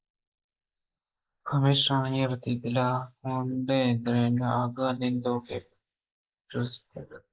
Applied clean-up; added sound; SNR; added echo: neural mask model Resemble Enhance denoiser.